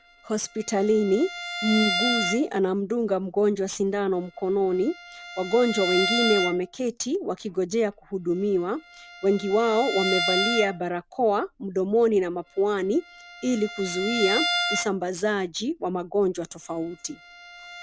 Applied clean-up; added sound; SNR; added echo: none; Bowed string instrument; 7 dB; none.